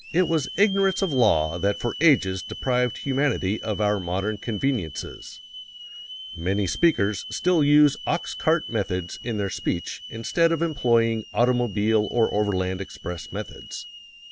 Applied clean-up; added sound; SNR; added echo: none; Hiss / Alarm; 14 dB; none.